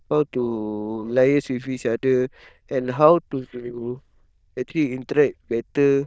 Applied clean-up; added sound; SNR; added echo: neural diffusion model UNIVERSE++.